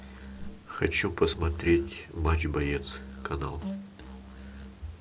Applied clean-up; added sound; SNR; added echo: none; Musical instrument + Whoosh, swoosh, swish; 13 dB; none.